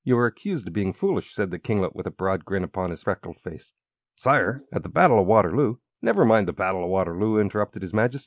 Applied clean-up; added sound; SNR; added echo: neural mask model Resemble Enhance denoiser.